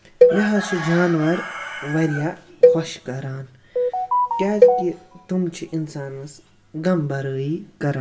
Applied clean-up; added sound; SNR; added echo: none; Cowbell; -2 dB; reverberation time 0.6 s.